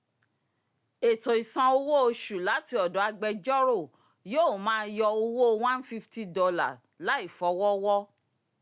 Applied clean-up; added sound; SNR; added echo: none; none; none; none.